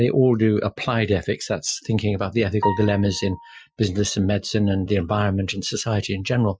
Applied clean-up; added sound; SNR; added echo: classical method Wiener filter.